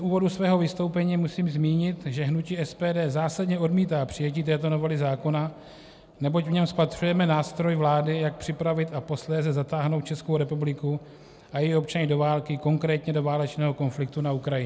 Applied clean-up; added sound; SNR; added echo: none; none; none; none.